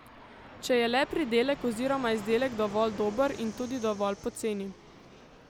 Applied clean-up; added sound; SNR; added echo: none; Fixed-wing aircraft, airplane; 16 dB; none.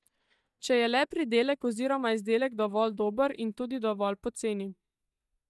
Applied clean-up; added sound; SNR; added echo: neural mask model DeepFilterNet 3.